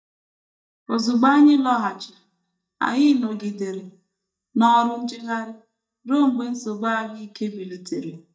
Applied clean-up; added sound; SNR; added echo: neural mask model DeepFilterNet 3.